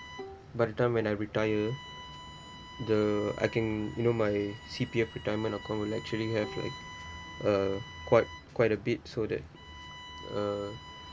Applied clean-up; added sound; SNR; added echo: none; Bowed string instrument + Bowed string instrument; 16 dB; none.